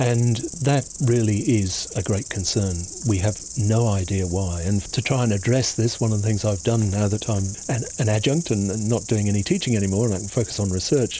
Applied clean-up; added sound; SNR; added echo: none; Insect; 13 dB; none.